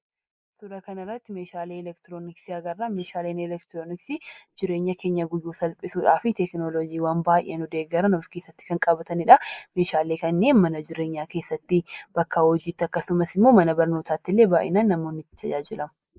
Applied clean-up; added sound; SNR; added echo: neural mask model Resemble Enhance denoiser.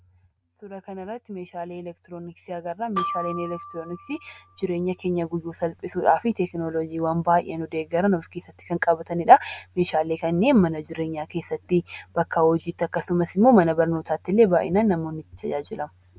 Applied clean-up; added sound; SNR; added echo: none; Glockenspiel; 12 dB; none.